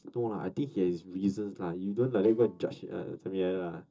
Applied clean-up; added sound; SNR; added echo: neural separator model SepFormer DNS4.